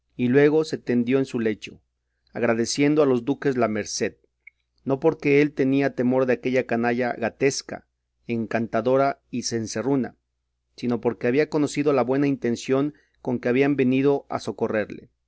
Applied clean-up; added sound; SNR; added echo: none; none; none; none.